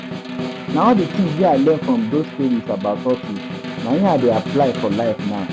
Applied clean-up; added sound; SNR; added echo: none; Snare drum; 8 dB; none.